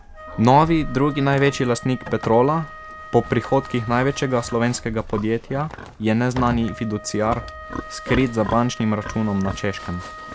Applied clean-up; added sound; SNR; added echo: none; Livestock, farm animals, working animals + Wind instrument, woodwind instrument; 12 dB; none.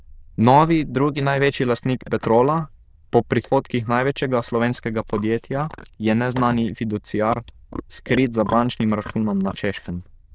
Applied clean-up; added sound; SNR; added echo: neural diffusion model UNIVERSE++.